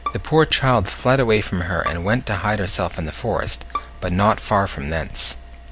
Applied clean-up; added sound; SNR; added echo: none; Bowed string instrument; 16 dB; none.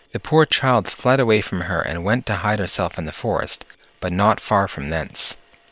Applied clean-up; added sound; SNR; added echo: neural separator model SepFormer WHAM!.